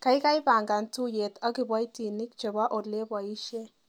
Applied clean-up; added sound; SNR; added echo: none; none; none; none.